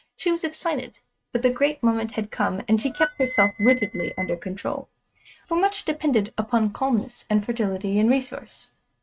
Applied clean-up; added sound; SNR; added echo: neural mask model RNNoise.